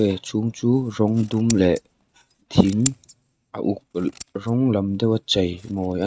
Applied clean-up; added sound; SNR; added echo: neural mask model RNNoise.